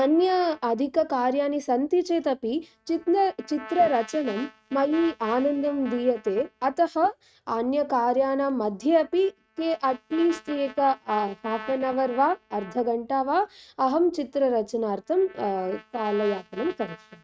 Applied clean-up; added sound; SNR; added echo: neural mask model RNNoise.